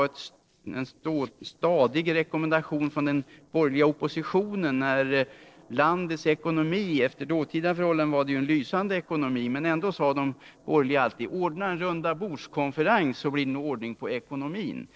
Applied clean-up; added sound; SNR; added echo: neural separator model SepFormer DNS4.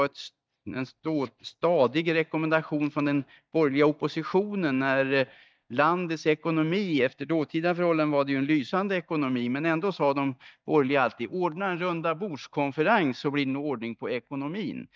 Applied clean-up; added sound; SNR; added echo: neural mask model DeepFilterNet 3.